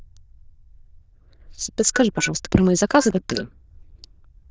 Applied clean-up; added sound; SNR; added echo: neural diffusion model UNIVERSE++.